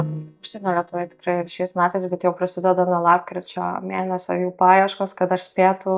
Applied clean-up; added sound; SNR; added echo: neural mask model DeepFilterNet 3.